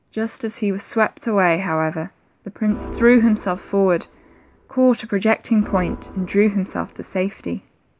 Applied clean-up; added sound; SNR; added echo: none; Organ; 15 dB; none.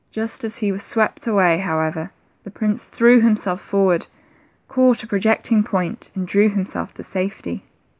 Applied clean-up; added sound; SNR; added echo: none; none; none; none.